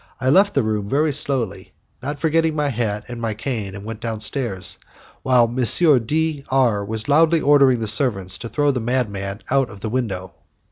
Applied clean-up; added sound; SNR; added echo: none; none; none; none.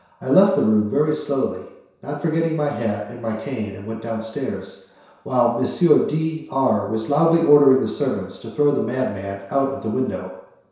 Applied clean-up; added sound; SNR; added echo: none; none; none; reverberation time 0.7 s.